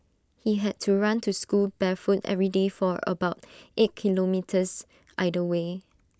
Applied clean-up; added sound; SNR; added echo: none; none; none; none.